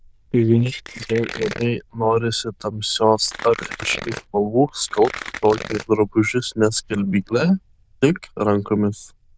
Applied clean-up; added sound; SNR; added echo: neural diffusion model UNIVERSE++.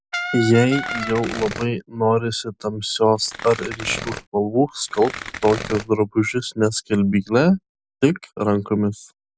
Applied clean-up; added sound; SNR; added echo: none; Tearing + Brass instrument; 9 dB; none.